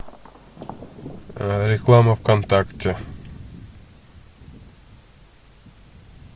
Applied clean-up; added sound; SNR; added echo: none; Thunder; 17 dB; none.